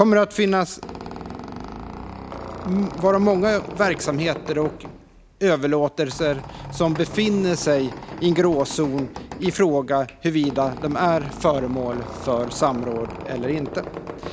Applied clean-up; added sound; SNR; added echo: none; Squeak; 12 dB; none.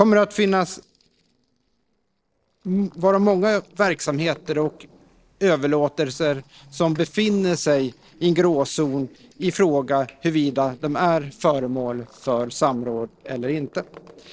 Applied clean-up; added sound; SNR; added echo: neural separator model SepFormer DNS4.